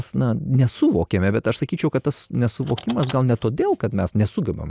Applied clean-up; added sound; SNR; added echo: neural mask model Resemble Enhance denoiser.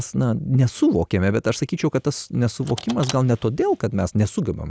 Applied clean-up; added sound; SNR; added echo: none; Car; 19 dB; none.